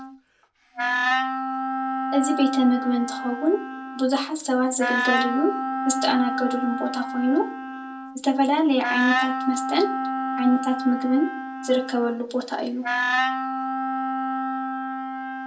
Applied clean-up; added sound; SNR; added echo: none; Wind instrument, woodwind instrument; 2 dB; reverberation time 0.2 s.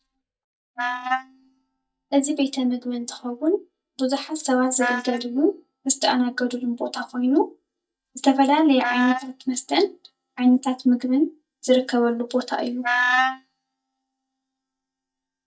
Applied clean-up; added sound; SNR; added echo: neural mask model DeepFilterNet 3.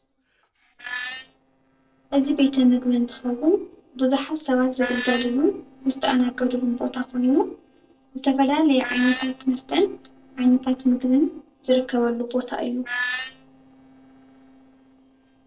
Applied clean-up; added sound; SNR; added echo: neural separator model SepFormer DNS4.